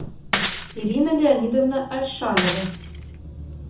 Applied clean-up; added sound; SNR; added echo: none; Shatter / Crushing; 6 dB; reverberation time 0.5 s.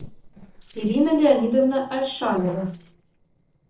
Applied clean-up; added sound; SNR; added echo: neural separator model SepFormer DNS4.